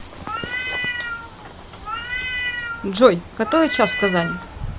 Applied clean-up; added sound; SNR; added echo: none; Meow; 6 dB; none.